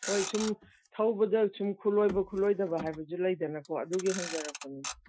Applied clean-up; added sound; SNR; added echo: classical method Wiener filter.